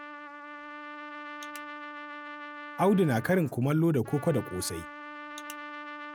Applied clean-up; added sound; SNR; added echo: none; Trumpet; 12 dB; none.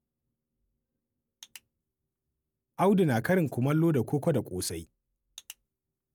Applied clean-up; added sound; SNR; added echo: none; none; none; none.